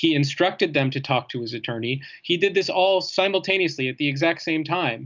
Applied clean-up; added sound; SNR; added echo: none; none; none; none.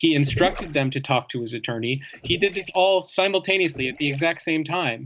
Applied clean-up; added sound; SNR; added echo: neural mask model DeepFilterNet 3.